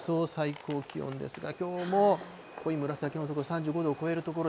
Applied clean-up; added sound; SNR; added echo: none; Fireworks; 17 dB; none.